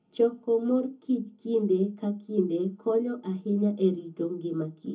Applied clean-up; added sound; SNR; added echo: none; none; none; reverberation time 0.3 s.